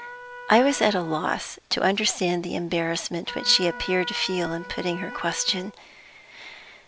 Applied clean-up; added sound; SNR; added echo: none; Trumpet; 15 dB; none.